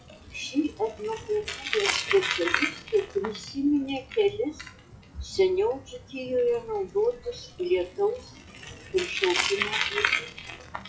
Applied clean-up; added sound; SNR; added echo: classical method WPE with log-MMSE.